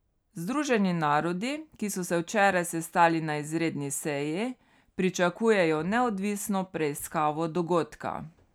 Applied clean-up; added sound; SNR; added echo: none; none; none; none.